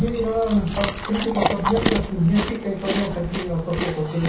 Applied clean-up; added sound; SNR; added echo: none; Chewing, mastication; 4 dB; reverberation time 0.6 s.